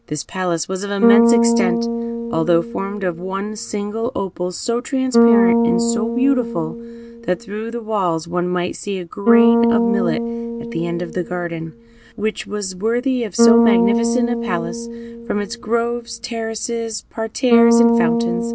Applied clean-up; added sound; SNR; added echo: none; Bass guitar; -3 dB; none.